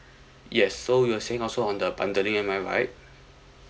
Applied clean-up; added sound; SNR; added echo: none; none; none; none.